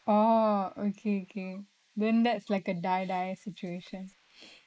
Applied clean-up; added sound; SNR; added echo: neural mask model Resemble Enhance denoiser.